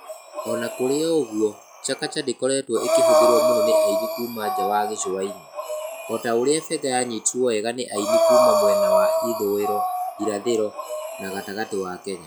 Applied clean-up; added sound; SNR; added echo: classical method log-MMSE.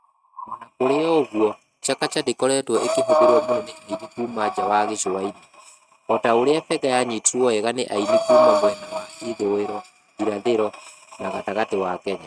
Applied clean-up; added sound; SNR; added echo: neural mask model RNNoise.